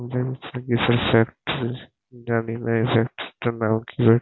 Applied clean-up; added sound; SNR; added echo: none; none; none; none.